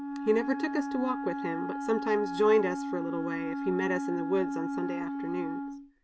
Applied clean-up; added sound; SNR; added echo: none; Wind instrument, woodwind instrument; 4 dB; none.